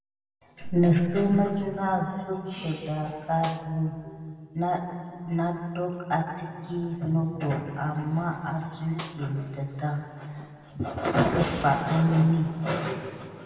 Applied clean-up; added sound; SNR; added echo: none; Snare drum; 18 dB; reverberation time 2.3 s.